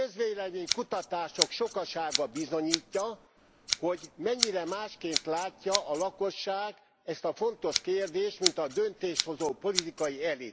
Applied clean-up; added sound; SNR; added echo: none; Scissors; 4 dB; none.